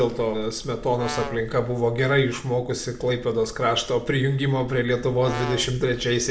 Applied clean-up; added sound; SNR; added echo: none; Brass instrument; 11 dB; reverberation time 0.6 s.